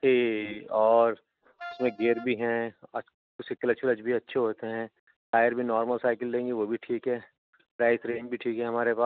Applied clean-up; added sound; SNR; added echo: neural mask model RNNoise.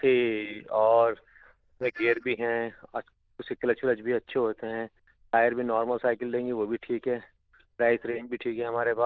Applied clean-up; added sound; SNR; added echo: neural diffusion model UNIVERSE++.